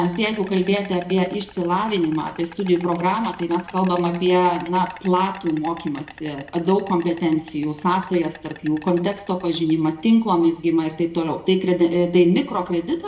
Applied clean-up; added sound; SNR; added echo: none; Insect; 17 dB; reverberation time 0.5 s.